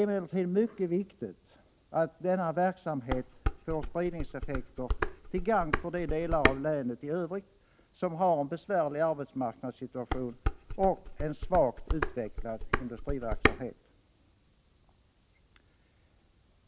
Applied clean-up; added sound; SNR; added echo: none; Dishes, pots, and pans; 0 dB; none.